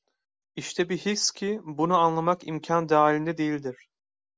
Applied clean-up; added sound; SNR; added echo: none; none; none; none.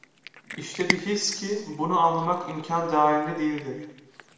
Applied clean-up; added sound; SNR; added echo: none; Cat; 11 dB; reverberation time 1.0 s.